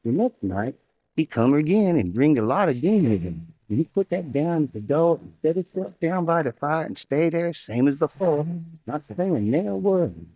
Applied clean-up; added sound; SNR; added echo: neural mask model DeepFilterNet 3.